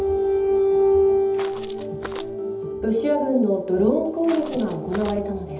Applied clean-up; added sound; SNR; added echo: none; Walk, footsteps; 16 dB; reverberation time 1.2 s.